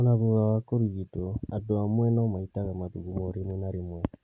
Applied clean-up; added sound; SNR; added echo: none; none; none; none.